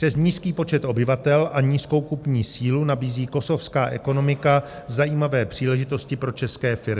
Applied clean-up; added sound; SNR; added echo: none; none; none; none.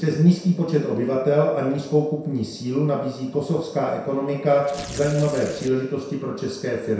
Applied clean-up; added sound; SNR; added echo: none; Tearing; 15 dB; reverberation time 0.7 s.